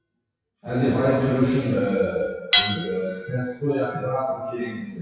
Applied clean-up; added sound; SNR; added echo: classical method WPE with log-MMSE.